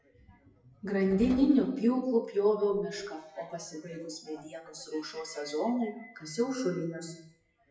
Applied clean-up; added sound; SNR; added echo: classical method WPE with log-MMSE.